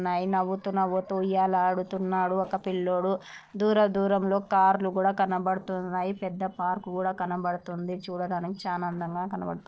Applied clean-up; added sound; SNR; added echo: neural separator model SepFormer DNS4.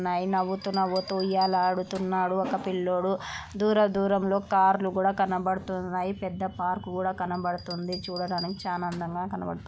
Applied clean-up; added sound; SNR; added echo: none; Bell; 19 dB; none.